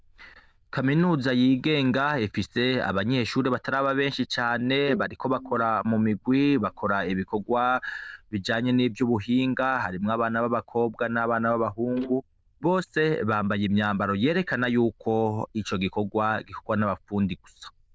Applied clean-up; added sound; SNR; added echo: neural diffusion model UNIVERSE++.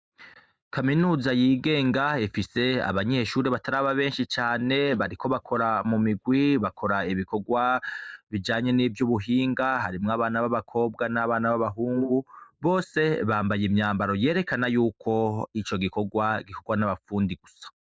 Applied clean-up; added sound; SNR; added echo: neural mask model Resemble Enhance denoiser.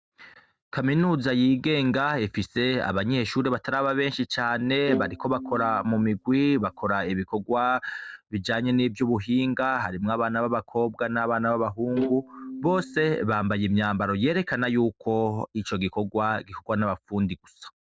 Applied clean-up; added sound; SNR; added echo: neural separator model SepFormer DNS4.